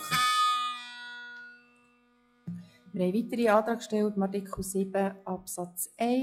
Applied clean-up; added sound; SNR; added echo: classical method log-MMSE.